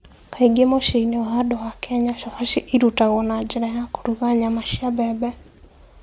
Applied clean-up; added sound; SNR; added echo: none; none; none; none.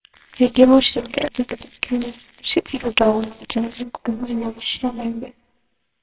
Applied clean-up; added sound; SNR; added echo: neural separator model SepFormer WHAMR!.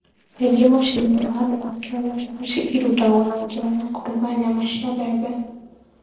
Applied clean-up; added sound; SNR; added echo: neural separator model SepFormer DNS4.